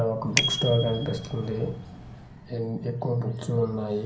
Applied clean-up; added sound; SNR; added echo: none; Bicycle bell; 5 dB; reverberation time 0.6 s.